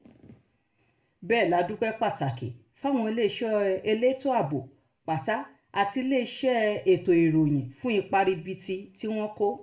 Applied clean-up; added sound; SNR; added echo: none; none; none; reverberation time 0.4 s.